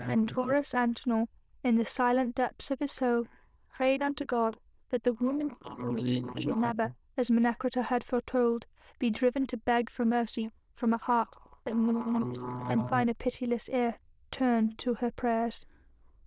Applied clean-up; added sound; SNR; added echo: neural diffusion model UNIVERSE++.